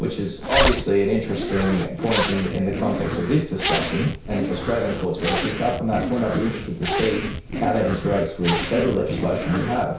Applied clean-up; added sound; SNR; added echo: none; Zipper (clothing); 3 dB; reverberation time 0.6 s.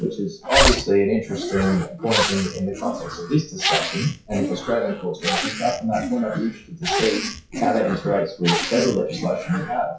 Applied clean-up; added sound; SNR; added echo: classical method WPE with log-MMSE.